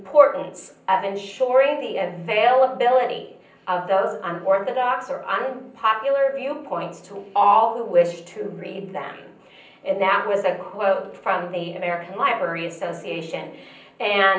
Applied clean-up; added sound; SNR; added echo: none; none; none; reverberation time 0.6 s.